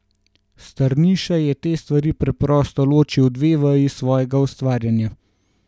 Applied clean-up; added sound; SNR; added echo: none; none; none; none.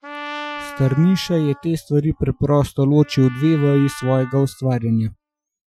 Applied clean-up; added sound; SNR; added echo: classical method Wiener filter.